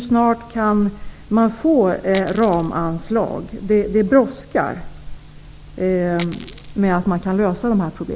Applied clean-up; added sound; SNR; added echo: none; Coin (dropping); 17 dB; none.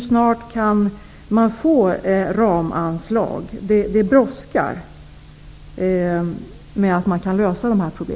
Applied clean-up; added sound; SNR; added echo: none; none; none; none.